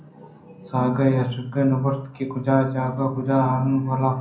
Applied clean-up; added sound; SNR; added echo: none; none; none; reverberation time 0.6 s.